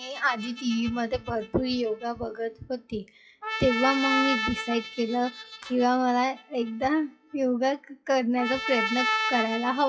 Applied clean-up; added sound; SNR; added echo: classical method WPE with log-MMSE.